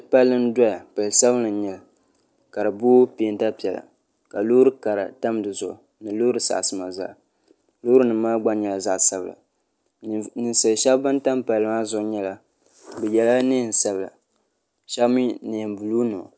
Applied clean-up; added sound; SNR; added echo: none; none; none; none.